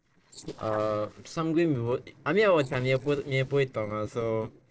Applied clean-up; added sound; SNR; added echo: neural separator model SepFormer DNS4.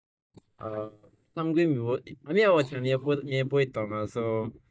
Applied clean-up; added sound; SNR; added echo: neural mask model DeepFilterNet 3.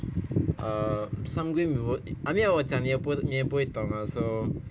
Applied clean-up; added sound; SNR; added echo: none; none; none; none.